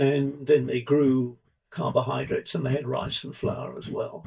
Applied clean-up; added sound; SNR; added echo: neural mask model DeepFilterNet 3.